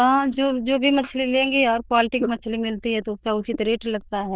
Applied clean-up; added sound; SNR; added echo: neural diffusion model UNIVERSE++.